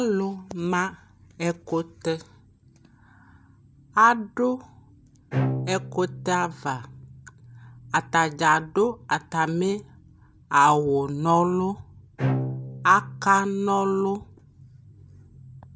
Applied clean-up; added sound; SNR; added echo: none; Bowed string instrument; 7 dB; none.